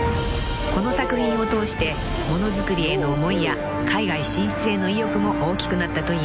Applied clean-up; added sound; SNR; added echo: none; none; none; none.